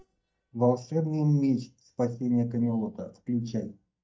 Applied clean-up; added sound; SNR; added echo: neural mask model DeepFilterNet 3.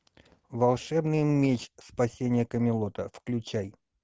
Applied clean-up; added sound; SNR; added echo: none; none; none; none.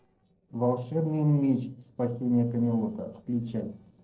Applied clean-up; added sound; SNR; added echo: neural separator model SepFormer DNS4.